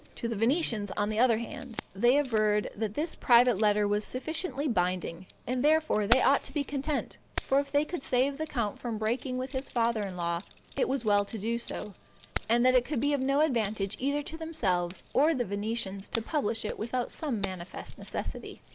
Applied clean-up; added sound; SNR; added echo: none; Keys jangling; 12 dB; none.